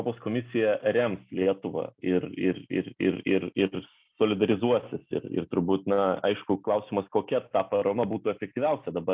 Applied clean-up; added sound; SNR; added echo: none; none; none; none.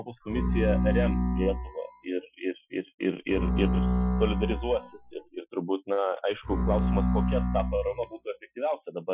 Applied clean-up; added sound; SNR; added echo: classical method Wiener filter.